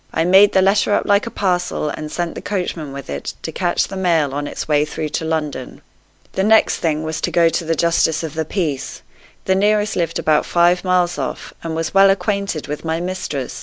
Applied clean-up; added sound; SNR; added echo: none; none; none; none.